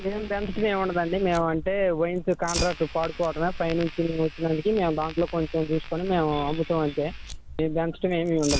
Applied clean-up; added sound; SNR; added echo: none; Fire; 10 dB; none.